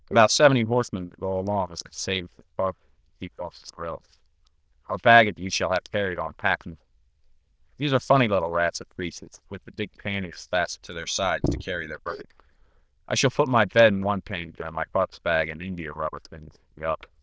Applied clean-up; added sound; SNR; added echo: neural diffusion model UNIVERSE++.